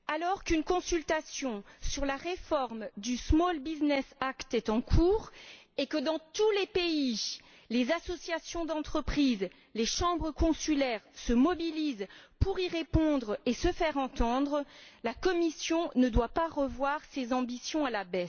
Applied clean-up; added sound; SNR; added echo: none; none; none; none.